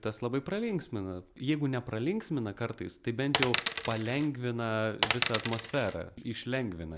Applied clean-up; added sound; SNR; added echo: none; Coin (dropping); -3 dB; none.